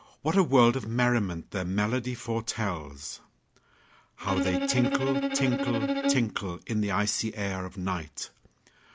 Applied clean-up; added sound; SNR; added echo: none; Bowed string instrument; 1 dB; none.